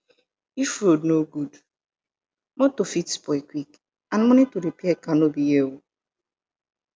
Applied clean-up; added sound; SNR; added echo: none; none; none; none.